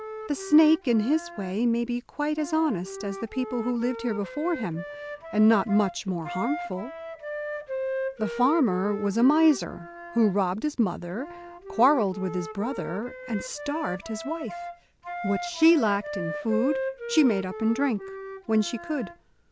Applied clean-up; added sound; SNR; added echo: none; Wind instrument, woodwind instrument; 10 dB; none.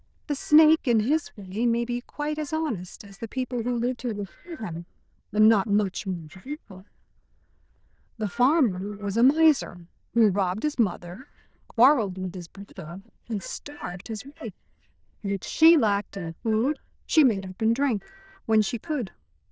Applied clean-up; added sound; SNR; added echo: neural diffusion model UNIVERSE++.